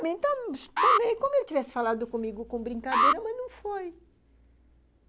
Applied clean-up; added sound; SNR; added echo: none; Alarm; -2 dB; none.